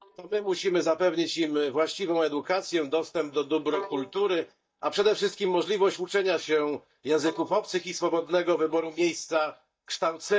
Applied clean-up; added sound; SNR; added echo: neural mask model DeepFilterNet 3.